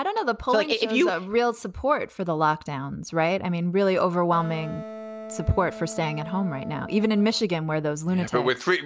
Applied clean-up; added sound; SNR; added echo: none; Wind instrument, woodwind instrument; 14 dB; none.